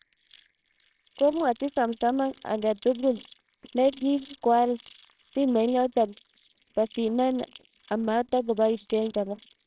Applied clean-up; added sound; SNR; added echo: neural separator model SepFormer WHAMR!.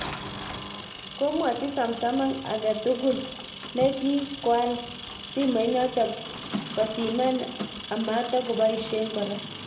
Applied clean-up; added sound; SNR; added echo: none; Engine; 10 dB; reverberation time 0.8 s.